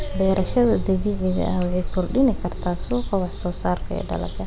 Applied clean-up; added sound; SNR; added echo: none; Tick; 4 dB; none.